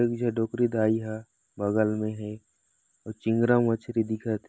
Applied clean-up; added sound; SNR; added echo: none; none; none; none.